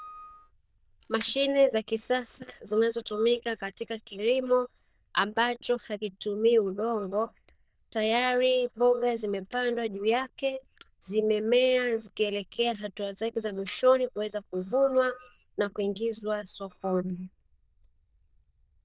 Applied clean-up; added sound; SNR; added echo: neural diffusion model UNIVERSE++.